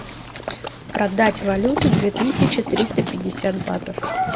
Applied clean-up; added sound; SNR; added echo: none; Livestock, farm animals, working animals; 3 dB; none.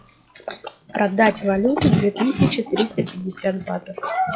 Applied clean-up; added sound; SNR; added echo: classical method log-MMSE.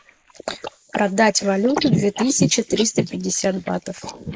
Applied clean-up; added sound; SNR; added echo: neural mask model Resemble Enhance denoiser.